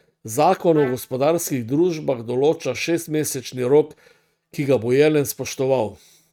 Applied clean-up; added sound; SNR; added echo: neural mask model RNNoise.